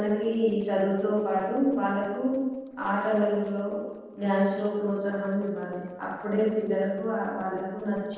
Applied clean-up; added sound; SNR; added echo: neural separator model SepFormer DNS4.